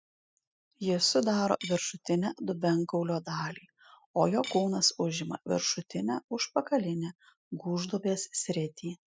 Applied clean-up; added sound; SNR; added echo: classical method spectral subtraction.